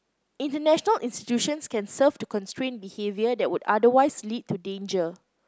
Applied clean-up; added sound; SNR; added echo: none; none; none; none.